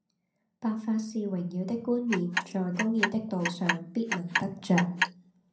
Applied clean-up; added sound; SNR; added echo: none; Clock; 3 dB; reverberation time 0.5 s.